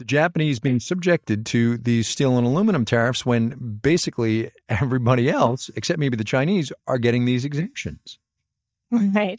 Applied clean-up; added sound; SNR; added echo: neural mask model DeepFilterNet 3.